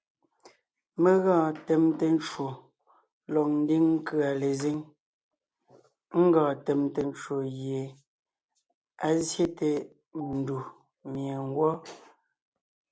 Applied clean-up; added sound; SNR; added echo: none; none; none; none.